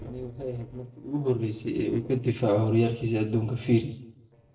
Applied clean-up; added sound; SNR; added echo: neural separator model SepFormer DNS4.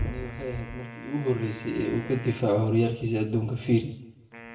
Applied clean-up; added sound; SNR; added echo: none; Wind instrument, woodwind instrument; 17 dB; reverberation time 0.7 s.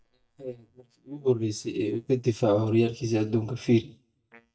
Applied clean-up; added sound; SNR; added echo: neural mask model DeepFilterNet 3.